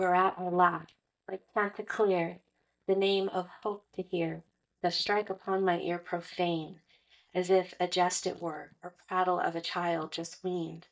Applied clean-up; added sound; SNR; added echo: neural mask model DeepFilterNet 3.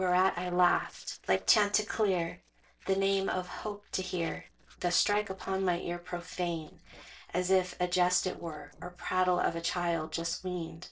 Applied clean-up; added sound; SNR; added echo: neural separator model SepFormer DNS4.